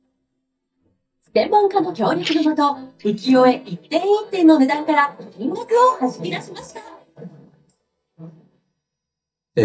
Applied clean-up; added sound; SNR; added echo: neural mask model DeepFilterNet 3.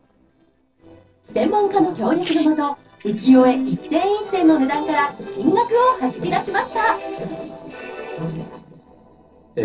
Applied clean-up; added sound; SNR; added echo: neural separator model SepFormer DNS4.